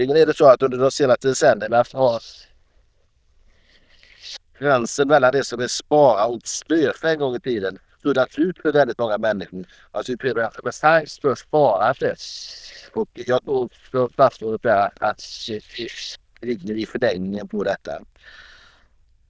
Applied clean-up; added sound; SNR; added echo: neural diffusion model UNIVERSE++.